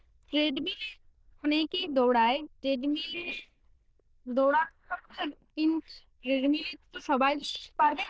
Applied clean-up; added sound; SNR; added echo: neural diffusion model UNIVERSE++.